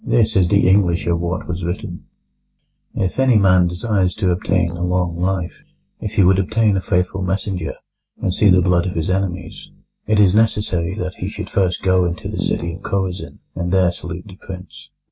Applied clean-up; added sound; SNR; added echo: neural mask model RNNoise.